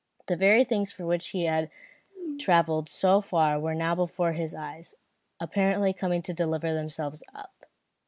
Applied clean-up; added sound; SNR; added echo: none; none; none; none.